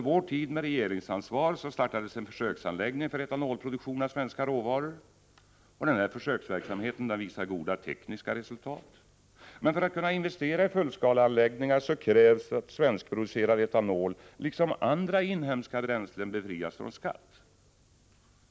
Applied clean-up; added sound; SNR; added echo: none; none; none; none.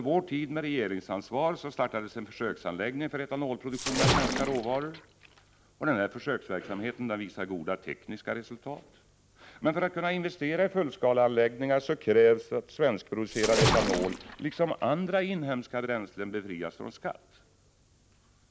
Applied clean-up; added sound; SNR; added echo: none; Splash, splatter; 1 dB; none.